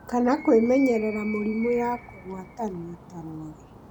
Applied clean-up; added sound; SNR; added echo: none; Animal; 17 dB; none.